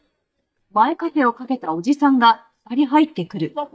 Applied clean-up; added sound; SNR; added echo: neural mask model DeepFilterNet 3.